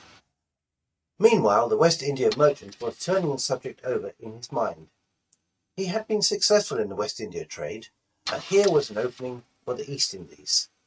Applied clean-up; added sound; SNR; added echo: neural mask model RNNoise.